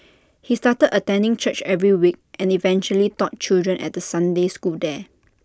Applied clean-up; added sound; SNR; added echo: none; none; none; none.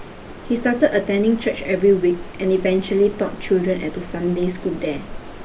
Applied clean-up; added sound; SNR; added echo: none; Stream; 14 dB; reverberation time 0.3 s.